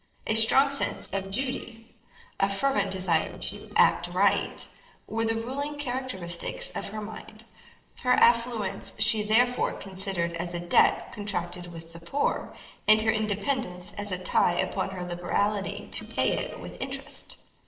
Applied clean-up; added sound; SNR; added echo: neural separator model SepFormer DNS4.